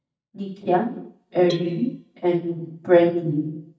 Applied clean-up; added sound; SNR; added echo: neural mask model DeepFilterNet 3.